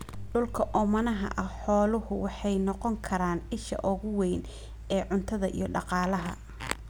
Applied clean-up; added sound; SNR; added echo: none; none; none; none.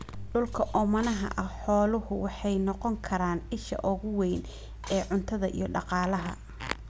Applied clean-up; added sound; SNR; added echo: none; Cutlery, silverware; 16 dB; none.